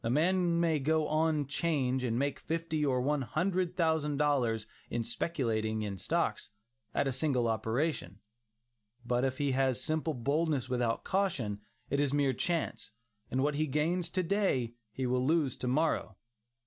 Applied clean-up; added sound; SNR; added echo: none; none; none; none.